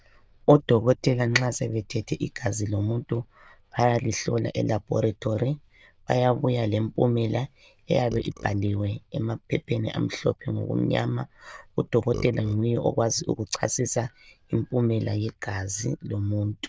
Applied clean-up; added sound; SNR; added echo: neural diffusion model UNIVERSE++.